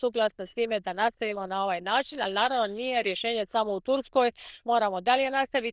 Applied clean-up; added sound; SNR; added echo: neural diffusion model UNIVERSE++.